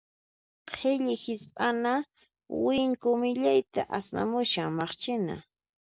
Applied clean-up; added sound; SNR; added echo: none; none; none; none.